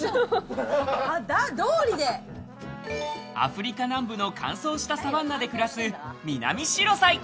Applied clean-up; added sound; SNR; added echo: none; none; none; none.